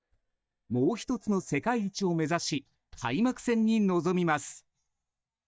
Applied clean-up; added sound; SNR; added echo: neural mask model DeepFilterNet 3.